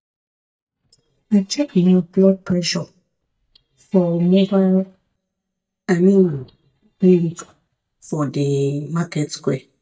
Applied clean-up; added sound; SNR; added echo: neural mask model DeepFilterNet 3.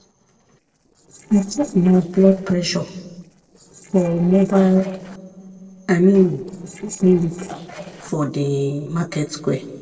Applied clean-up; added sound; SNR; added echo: neural separator model SepFormer DNS4.